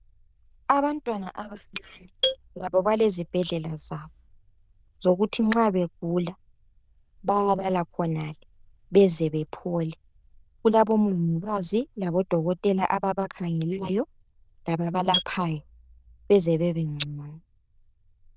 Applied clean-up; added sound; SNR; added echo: neural diffusion model UNIVERSE++.